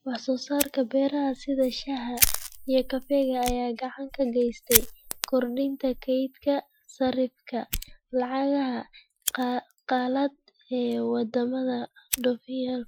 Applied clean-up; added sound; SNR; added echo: classical method Wiener filter.